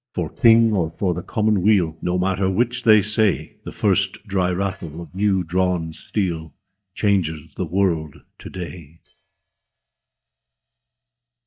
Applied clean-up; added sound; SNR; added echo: neural mask model DeepFilterNet 3.